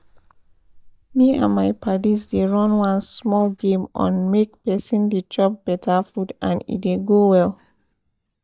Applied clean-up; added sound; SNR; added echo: neural mask model DeepFilterNet 3.